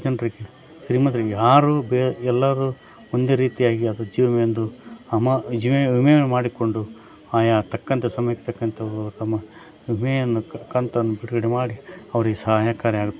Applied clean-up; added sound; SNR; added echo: none; none; none; none.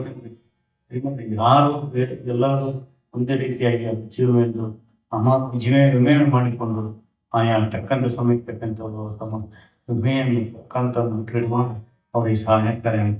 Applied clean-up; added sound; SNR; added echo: neural mask model DeepFilterNet 3.